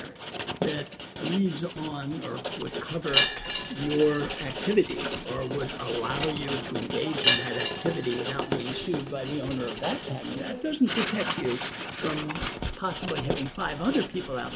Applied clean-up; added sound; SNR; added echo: none; Writing + Wind chime; -1 dB; none.